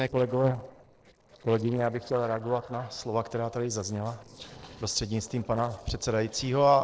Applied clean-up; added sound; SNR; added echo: neural separator model SepFormer DNS4.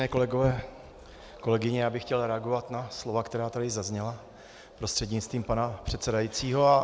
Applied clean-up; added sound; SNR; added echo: none; none; none; none.